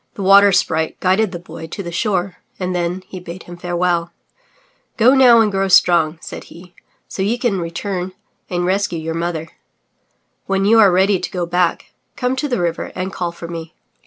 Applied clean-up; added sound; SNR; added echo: none; none; none; none.